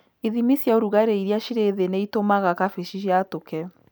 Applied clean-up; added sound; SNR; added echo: none; none; none; none.